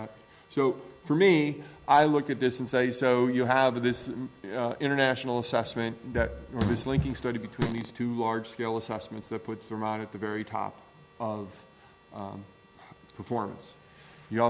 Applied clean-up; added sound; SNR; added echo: none; Fart; 6 dB; none.